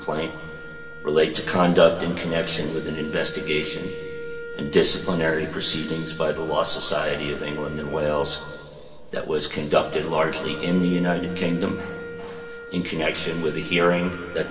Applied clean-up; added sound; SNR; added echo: none; Wind instrument, woodwind instrument; 14 dB; reverberation time 2.3 s.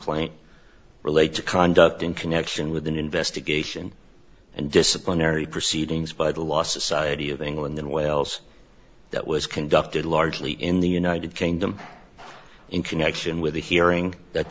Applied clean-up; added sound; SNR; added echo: none; none; none; none.